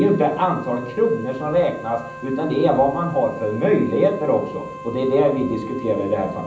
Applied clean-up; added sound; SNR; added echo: none; Wind instrument, woodwind instrument; 15 dB; reverberation time 0.6 s.